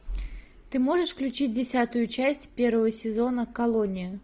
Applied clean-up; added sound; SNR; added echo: none; none; none; none.